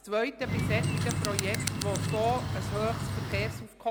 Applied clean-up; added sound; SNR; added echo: none; Bird; -2 dB; none.